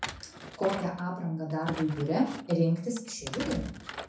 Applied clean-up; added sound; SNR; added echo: none; Thump, thud; 10 dB; reverberation time 0.5 s.